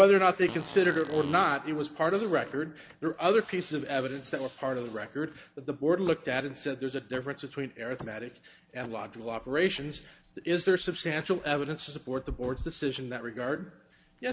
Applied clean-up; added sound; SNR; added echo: none; Fart; 13 dB; none.